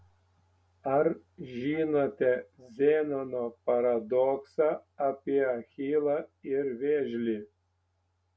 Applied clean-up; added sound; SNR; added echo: none; none; none; none.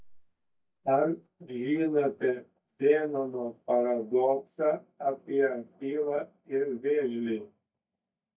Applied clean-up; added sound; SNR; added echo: neural mask model DeepFilterNet 3.